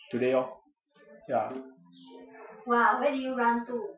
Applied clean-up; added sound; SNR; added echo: classical method Wiener filter.